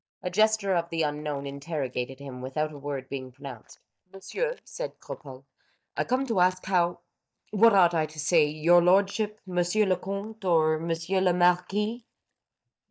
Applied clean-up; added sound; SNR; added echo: neural mask model DeepFilterNet 3.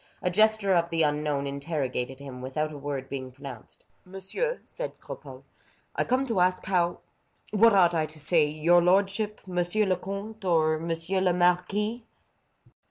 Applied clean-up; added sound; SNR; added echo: none; none; none; none.